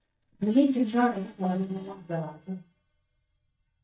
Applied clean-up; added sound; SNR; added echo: neural mask model DeepFilterNet 3.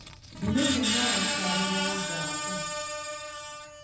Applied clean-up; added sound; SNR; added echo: none; Screech; -2 dB; reverberation time 1.0 s.